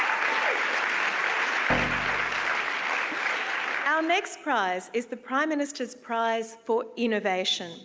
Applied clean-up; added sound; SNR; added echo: none; Guitar; 6 dB; none.